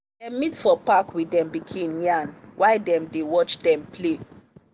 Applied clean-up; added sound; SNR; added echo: none; none; none; none.